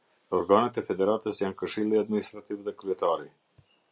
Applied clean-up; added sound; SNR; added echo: none; none; none; none.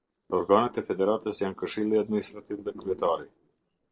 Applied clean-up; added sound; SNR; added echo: neural separator model SepFormer DNS4.